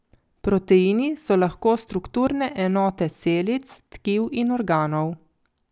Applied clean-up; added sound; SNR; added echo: none; none; none; none.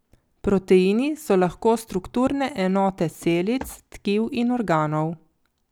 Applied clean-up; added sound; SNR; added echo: none; Walk, footsteps; 19 dB; none.